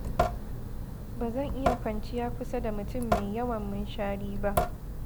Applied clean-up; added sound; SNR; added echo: none; Drip / Sink (filling or washing) / Water tap, faucet; -3 dB; none.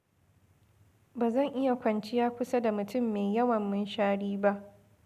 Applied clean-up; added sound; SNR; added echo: none; none; none; none.